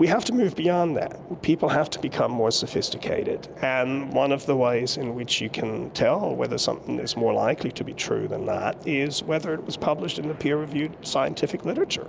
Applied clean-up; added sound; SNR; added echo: none; none; none; none.